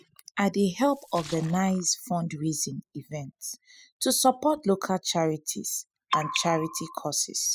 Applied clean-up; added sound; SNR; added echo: classical method spectral subtraction.